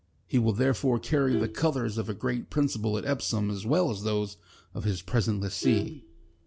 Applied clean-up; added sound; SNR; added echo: none; Vehicle horn, car horn, honking; 12 dB; none.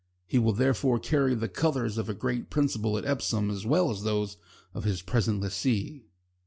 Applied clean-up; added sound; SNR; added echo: none; none; none; none.